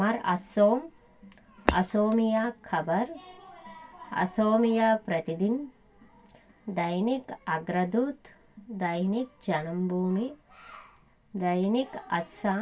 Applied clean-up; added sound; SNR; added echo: none; Shatter; 5 dB; reverberation time 0.1 s.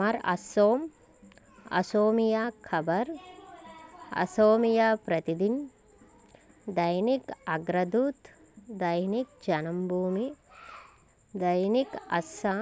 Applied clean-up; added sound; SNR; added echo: none; none; none; none.